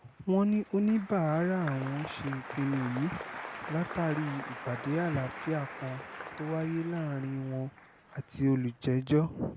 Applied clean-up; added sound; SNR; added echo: none; Applause; 12 dB; none.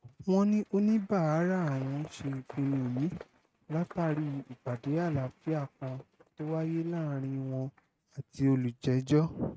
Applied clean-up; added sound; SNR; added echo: neural mask model RNNoise.